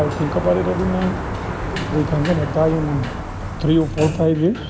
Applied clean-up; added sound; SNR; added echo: none; Sliding door; 5 dB; none.